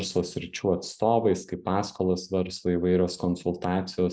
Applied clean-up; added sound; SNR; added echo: neural mask model Resemble Enhance denoiser.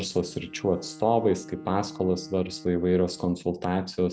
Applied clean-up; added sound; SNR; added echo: none; Bowed string instrument; 19 dB; none.